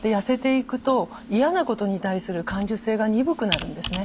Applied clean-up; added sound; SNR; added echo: none; Computer keyboard; 13 dB; none.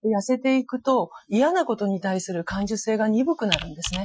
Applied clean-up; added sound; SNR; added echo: classical method Wiener filter.